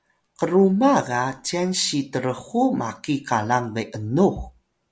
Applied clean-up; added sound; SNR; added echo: none; none; none; none.